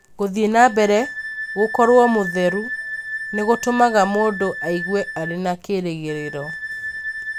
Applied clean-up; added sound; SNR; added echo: none; Wind instrument, woodwind instrument; 10 dB; none.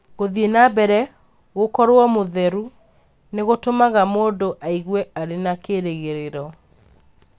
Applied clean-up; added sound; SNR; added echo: none; none; none; none.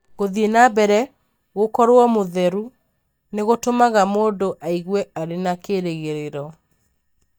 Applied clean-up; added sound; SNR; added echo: neural mask model DeepFilterNet 3.